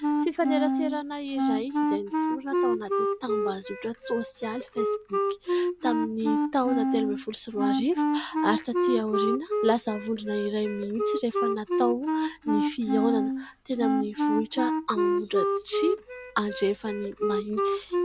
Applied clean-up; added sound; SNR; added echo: none; Wind instrument, woodwind instrument; -2 dB; none.